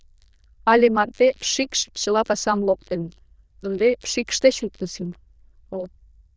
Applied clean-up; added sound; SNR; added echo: neural diffusion model UNIVERSE++.